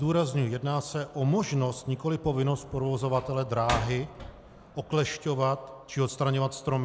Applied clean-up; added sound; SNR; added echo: none; Slam; 12 dB; none.